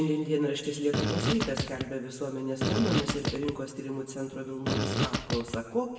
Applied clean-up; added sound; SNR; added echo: none; Fart; -1 dB; reverberation time 1.1 s.